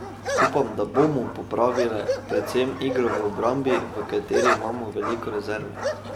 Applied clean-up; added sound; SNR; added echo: none; Bark; 3 dB; none.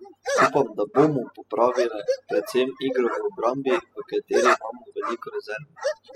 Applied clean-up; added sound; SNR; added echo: classical method spectral subtraction.